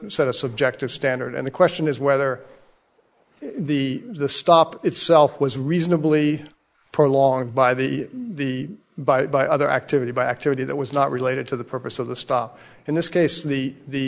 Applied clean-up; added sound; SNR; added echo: neural mask model Resemble Enhance denoiser.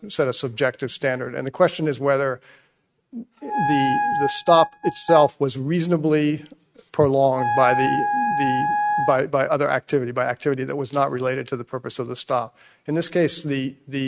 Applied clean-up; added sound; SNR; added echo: neural mask model RNNoise.